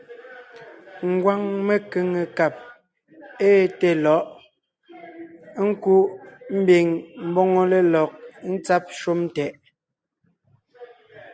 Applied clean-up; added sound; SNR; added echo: none; none; none; none.